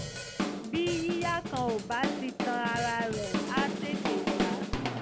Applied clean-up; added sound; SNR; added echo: none; Drum kit; -1 dB; none.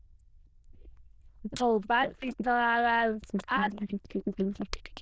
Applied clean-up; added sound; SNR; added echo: neural diffusion model UNIVERSE++.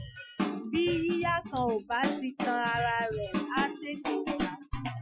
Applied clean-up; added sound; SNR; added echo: classical method Wiener filter.